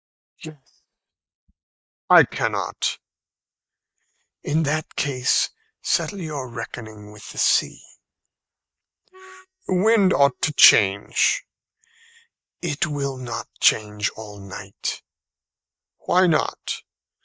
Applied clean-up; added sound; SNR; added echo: neural mask model DeepFilterNet 3.